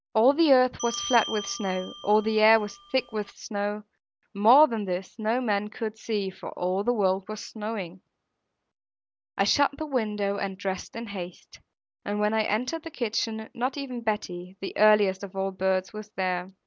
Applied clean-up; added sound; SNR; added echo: none; Bell; 12 dB; none.